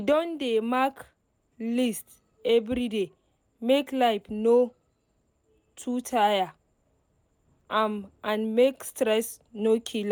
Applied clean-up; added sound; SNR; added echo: none; none; none; none.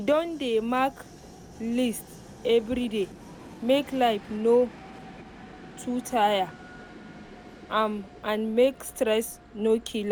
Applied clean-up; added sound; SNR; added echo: none; Train; 18 dB; none.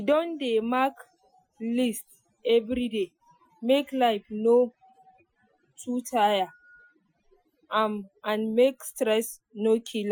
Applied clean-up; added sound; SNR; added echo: classical method Wiener filter.